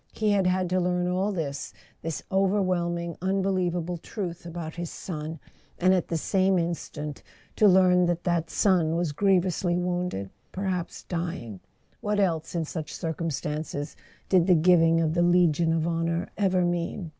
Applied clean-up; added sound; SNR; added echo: none; none; none; none.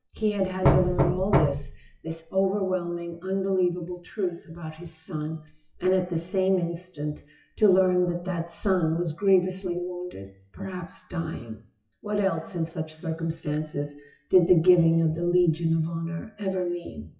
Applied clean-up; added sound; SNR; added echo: classical method WPE with log-MMSE.